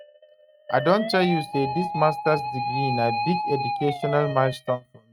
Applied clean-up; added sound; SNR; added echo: neural mask model RNNoise.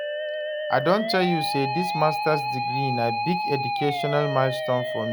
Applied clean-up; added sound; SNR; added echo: none; Musical instrument; 2 dB; none.